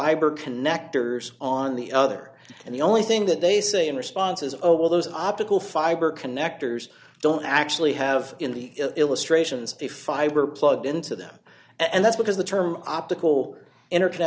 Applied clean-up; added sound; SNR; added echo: none; none; none; none.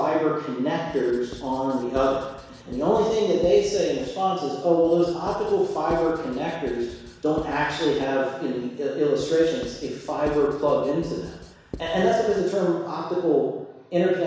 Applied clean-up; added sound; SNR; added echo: none; Writing; 18 dB; reverberation time 1.1 s.